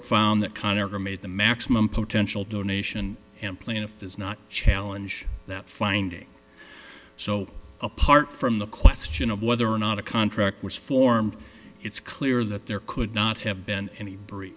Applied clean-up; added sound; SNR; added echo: none; none; none; none.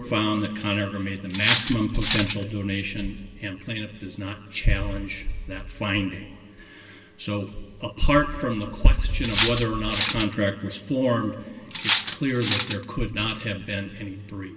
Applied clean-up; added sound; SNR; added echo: none; Cutlery, silverware; 3 dB; reverberation time 2.7 s.